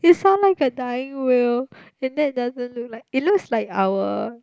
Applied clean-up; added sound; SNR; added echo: none; none; none; none.